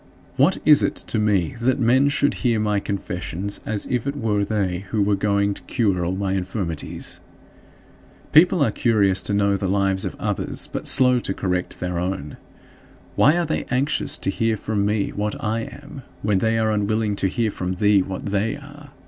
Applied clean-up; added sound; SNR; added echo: none; none; none; none.